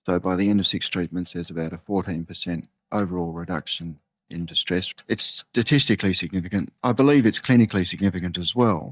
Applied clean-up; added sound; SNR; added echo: neural mask model DeepFilterNet 3.